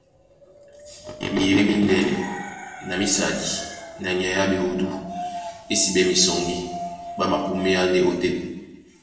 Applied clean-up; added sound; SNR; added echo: none; Wind; 14 dB; reverberation time 1.1 s.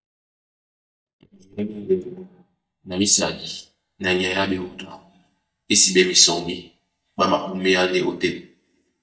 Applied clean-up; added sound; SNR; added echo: neural mask model DeepFilterNet 3.